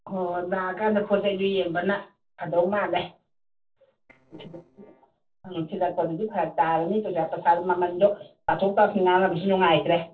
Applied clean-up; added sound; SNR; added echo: neural separator model SepFormer DNS4.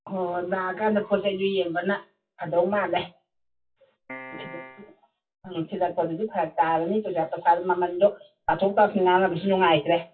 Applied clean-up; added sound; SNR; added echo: classical method WPE with log-MMSE.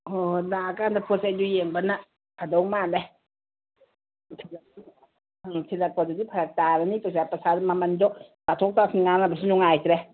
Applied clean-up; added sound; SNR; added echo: none; none; none; none.